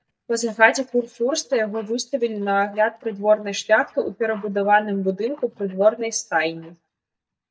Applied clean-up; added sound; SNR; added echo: neural mask model DeepFilterNet 3.